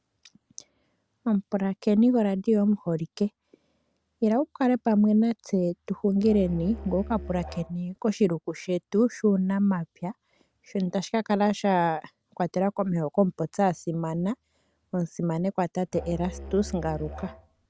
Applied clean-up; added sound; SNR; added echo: none; Musical instrument; 13 dB; none.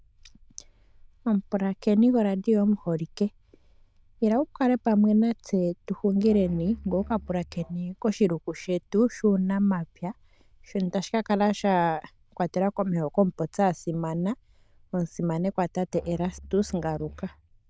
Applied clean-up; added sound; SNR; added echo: neural diffusion model UNIVERSE++.